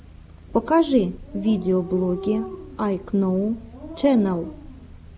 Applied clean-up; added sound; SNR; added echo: none; Dog; 16 dB; none.